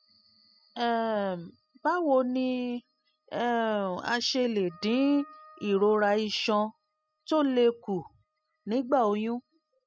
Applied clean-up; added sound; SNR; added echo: classical method spectral subtraction.